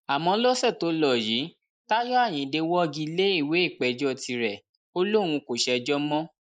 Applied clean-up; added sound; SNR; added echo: neural mask model Resemble Enhance denoiser.